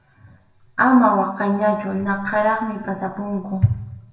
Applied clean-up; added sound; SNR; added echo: none; none; none; reverberation time 0.9 s.